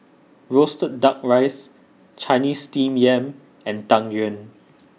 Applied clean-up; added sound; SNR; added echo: none; none; none; none.